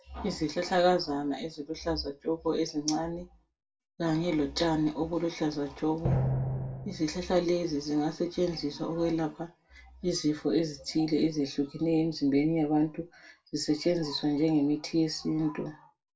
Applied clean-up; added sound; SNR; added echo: none; Drum; 0 dB; reverberation time 0.2 s.